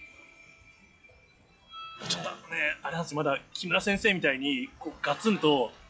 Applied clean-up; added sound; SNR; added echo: classical method log-MMSE.